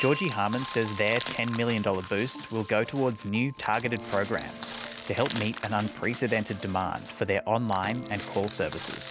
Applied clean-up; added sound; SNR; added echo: none; Crushing + Wind chime; 10 dB; none.